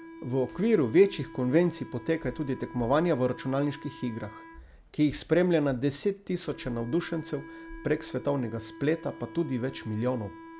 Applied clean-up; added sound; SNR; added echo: none; Wind instrument, woodwind instrument; 18 dB; none.